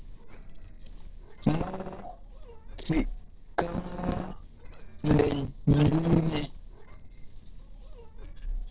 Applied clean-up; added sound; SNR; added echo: neural separator model SepFormer DNS4.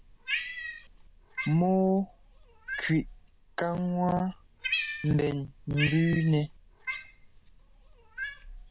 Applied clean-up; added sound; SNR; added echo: none; Cat; 9 dB; none.